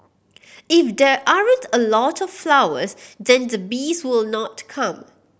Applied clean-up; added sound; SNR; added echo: none; none; none; none.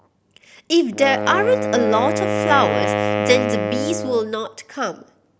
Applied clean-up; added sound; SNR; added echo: none; Wind instrument, woodwind instrument; 2 dB; none.